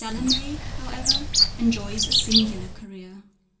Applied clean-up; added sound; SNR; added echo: none; Bird; -4 dB; reverberation time 0.4 s.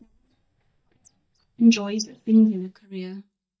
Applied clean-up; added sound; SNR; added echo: neural mask model DeepFilterNet 3.